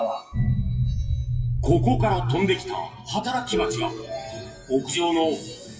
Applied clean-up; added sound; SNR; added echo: classical method WPE with log-MMSE.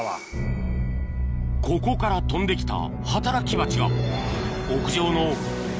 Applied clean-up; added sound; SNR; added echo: none; none; none; none.